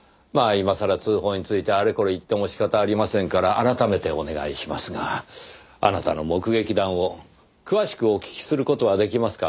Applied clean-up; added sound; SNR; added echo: none; none; none; none.